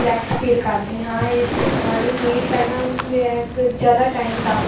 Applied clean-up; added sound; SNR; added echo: none; Waves, surf; 5 dB; reverberation time 0.3 s.